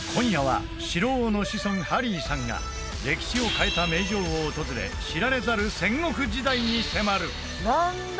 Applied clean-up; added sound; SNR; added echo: none; none; none; none.